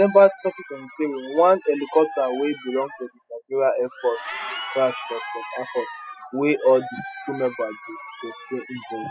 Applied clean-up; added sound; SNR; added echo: classical method spectral subtraction.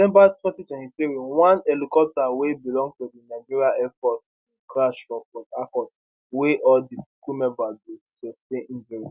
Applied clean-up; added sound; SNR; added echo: none; none; none; none.